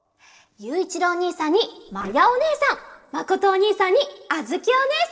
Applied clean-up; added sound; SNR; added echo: neural separator model SepFormer DNS4.